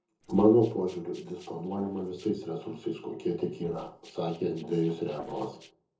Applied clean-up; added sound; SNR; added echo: neural separator model SepFormer DNS4.